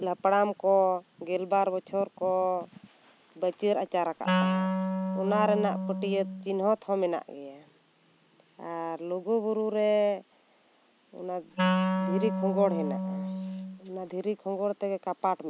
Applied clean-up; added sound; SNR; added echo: none; Wind instrument, woodwind instrument; 0 dB; none.